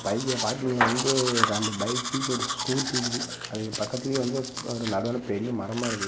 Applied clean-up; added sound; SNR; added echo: none; Domestic sounds, home sounds; 2 dB; none.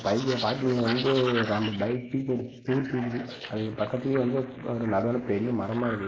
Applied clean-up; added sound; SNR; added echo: neural mask model Resemble Enhance denoiser.